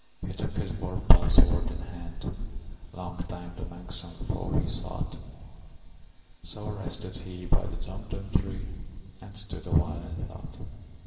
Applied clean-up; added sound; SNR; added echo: none; none; none; reverberation time 2.8 s.